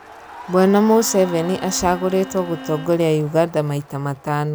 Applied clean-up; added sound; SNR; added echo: none; Bowed string instrument + Crowd; 16 dB; none.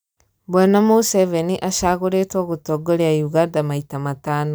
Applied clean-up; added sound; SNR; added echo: none; none; none; none.